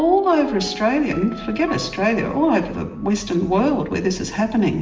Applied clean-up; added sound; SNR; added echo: none; Piano; 18 dB; reverberation time 1.3 s.